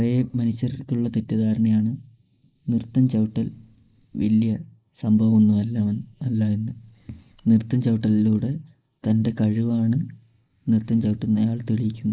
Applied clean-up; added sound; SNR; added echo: neural mask model Resemble Enhance denoiser.